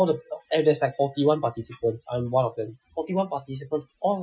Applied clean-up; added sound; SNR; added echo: classical method Wiener filter.